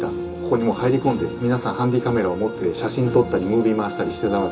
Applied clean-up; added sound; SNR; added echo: none; none; none; reverberation time 0.2 s.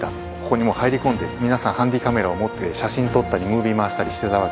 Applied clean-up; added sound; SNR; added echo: none; none; none; none.